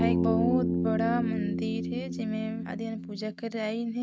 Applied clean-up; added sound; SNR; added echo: neural mask model RNNoise.